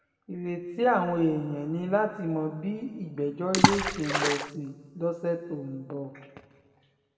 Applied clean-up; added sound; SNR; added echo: none; Water / Splash, splatter; -4 dB; reverberation time 1.6 s.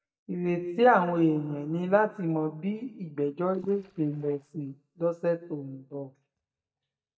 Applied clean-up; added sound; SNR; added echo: neural mask model DeepFilterNet 3.